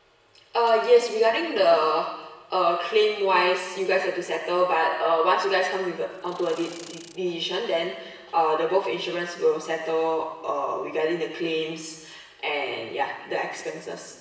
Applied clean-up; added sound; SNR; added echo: none; Insect; 20 dB; reverberation time 1.1 s.